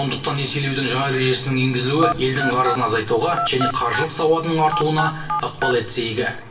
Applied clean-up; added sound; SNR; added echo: none; Telephone; 6 dB; reverberation time 0.9 s.